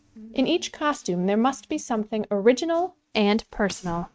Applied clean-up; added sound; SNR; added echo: neural mask model RNNoise.